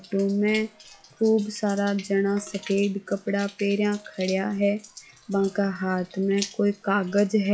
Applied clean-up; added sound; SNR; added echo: classical method log-MMSE.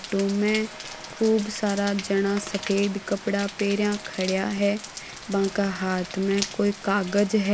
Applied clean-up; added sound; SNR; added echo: none; Rain; 13 dB; none.